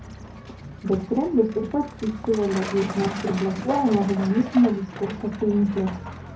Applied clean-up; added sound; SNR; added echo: none; Truck; 11 dB; reverberation time 0.4 s.